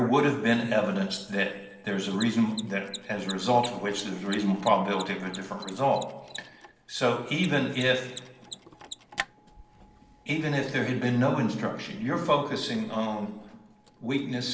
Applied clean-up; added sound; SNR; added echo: none; Mechanisms; 18 dB; reverberation time 0.9 s.